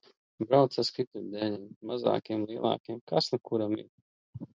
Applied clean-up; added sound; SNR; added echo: none; none; none; none.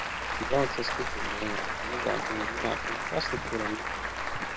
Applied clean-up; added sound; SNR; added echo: none; Applause; -2 dB; none.